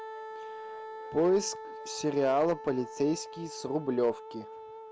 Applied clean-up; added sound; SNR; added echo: none; Wind instrument, woodwind instrument; 12 dB; none.